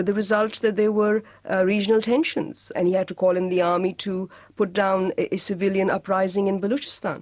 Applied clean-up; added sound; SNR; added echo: none; none; none; none.